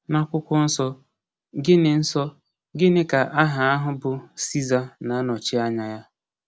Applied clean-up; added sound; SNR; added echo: none; none; none; none.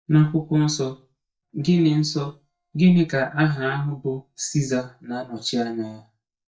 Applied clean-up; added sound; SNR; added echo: neural mask model DeepFilterNet 3.